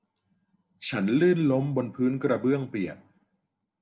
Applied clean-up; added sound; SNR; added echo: none; none; none; none.